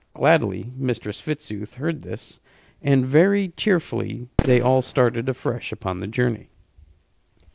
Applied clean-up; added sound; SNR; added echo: neural separator model SepFormer DNS4.